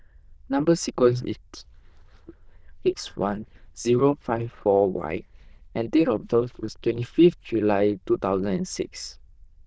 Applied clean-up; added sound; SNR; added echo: neural diffusion model UNIVERSE++.